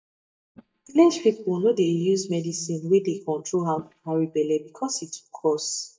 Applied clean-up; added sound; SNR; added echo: neural mask model DeepFilterNet 3.